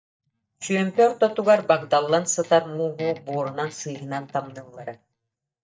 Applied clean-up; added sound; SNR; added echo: neural mask model DeepFilterNet 3.